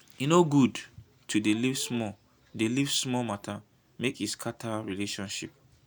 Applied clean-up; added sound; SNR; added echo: none; none; none; none.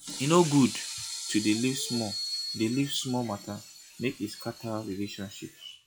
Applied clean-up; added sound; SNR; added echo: classical method log-MMSE.